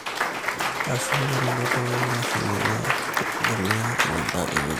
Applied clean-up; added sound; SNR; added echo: none; Applause / Cheering; -3 dB; none.